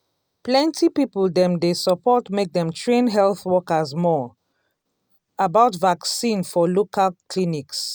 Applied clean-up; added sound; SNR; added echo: none; none; none; none.